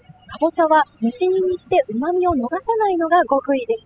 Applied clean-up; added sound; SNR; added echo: classical method spectral subtraction.